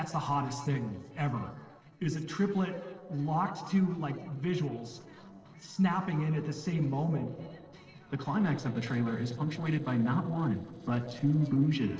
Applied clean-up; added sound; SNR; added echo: neural separator model SepFormer DNS4.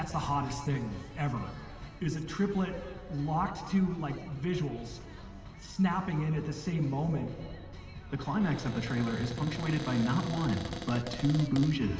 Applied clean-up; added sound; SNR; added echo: none; Cupboard open or close; 11 dB; reverberation time 2.0 s.